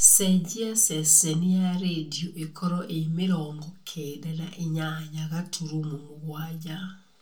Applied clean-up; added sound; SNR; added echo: none; none; none; reverberation time 0.2 s.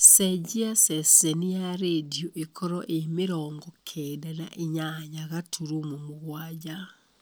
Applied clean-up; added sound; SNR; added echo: none; none; none; none.